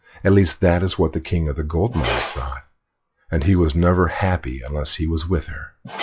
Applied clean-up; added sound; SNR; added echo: classical method log-MMSE.